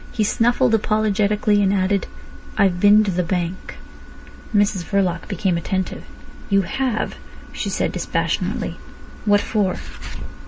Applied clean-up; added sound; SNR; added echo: none; none; none; none.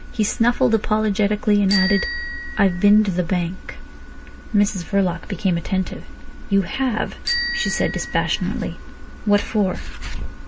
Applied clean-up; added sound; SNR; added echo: none; Bicycle bell; 10 dB; none.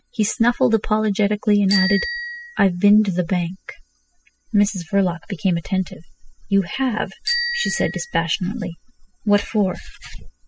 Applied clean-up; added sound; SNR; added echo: classical method spectral subtraction.